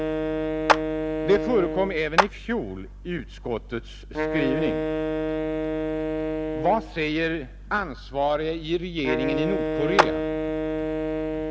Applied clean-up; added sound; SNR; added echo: none; Wind instrument, woodwind instrument + Clapping; -1 dB; none.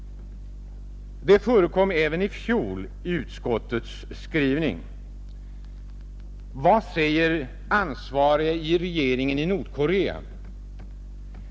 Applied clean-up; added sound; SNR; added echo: none; none; none; none.